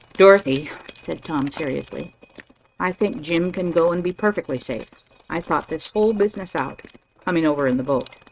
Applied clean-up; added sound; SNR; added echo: neural mask model RNNoise.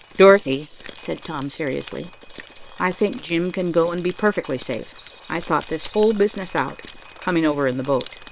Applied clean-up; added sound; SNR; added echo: neural separator model SepFormer WHAM!.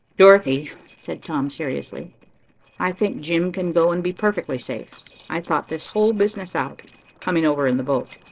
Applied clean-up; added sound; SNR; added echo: neural separator model SepFormer DNS4.